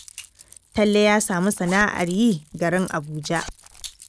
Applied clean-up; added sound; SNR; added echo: none; Keys jangling + Zipper (clothing); 19 dB; none.